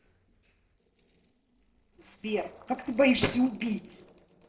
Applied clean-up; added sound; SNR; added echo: neural separator model SepFormer DNS4.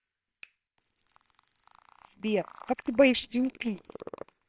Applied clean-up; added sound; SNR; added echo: neural separator model SepFormer WHAMR!.